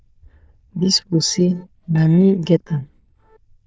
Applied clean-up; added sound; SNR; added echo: neural diffusion model UNIVERSE++.